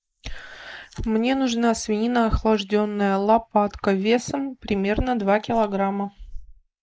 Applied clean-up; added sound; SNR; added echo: neural mask model Resemble Enhance denoiser.